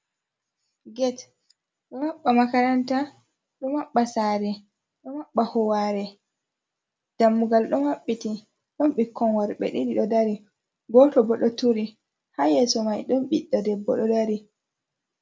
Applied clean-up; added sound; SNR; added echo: none; none; none; none.